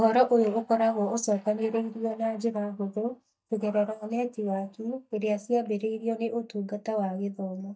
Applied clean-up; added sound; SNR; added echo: neural mask model DeepFilterNet 3.